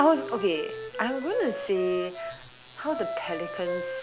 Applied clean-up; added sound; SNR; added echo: none; Wind instrument, woodwind instrument; 8 dB; none.